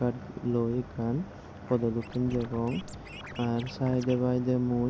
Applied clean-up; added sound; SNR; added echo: none; Scratching (performance technique); 18 dB; none.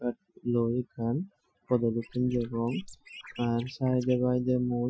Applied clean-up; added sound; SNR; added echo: classical method Wiener filter.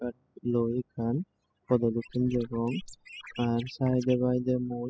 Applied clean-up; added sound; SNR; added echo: classical method spectral subtraction.